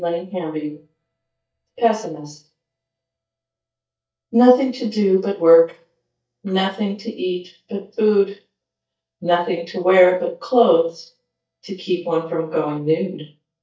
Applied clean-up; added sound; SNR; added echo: neural mask model DeepFilterNet 3.